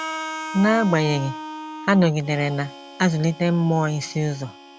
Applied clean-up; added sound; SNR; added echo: none; Harmonica; 13 dB; none.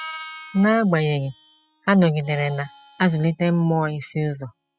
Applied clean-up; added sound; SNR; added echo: classical method spectral subtraction.